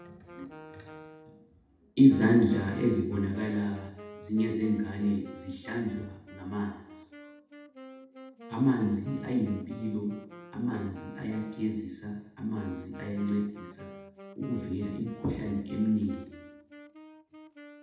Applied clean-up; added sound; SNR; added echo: none; Wind instrument, woodwind instrument; 17 dB; reverberation time 0.8 s.